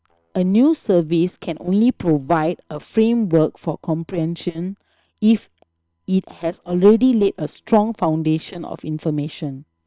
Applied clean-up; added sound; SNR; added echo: neural separator model SepFormer WHAM!.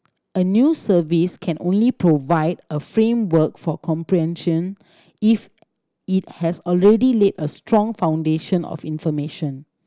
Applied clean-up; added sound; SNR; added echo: none; none; none; none.